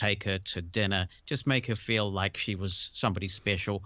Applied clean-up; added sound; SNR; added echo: none; none; none; none.